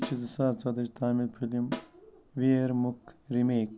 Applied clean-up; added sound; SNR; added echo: none; Snare drum; 13 dB; none.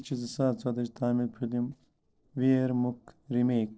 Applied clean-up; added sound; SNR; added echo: neural separator model SepFormer DNS4.